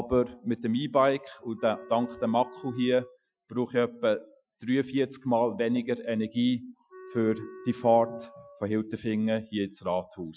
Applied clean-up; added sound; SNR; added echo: classical method Wiener filter.